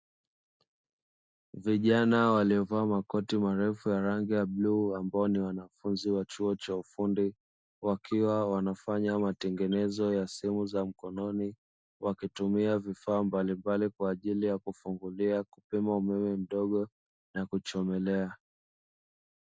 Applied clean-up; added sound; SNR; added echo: none; none; none; none.